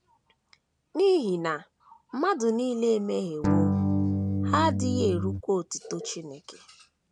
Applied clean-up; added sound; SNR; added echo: none; Electric guitar / Strum; -3 dB; none.